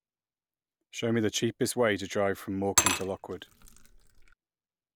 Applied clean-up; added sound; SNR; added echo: none; Glass / Liquid; 2 dB; none.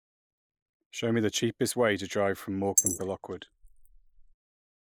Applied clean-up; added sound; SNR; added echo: neural mask model Resemble Enhance denoiser.